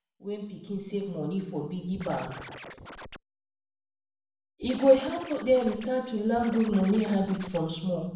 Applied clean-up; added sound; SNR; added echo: none; Scratching (performance technique); 15 dB; reverberation time 0.7 s.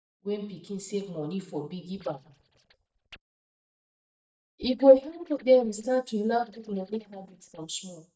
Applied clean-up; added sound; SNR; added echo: neural mask model DeepFilterNet 3.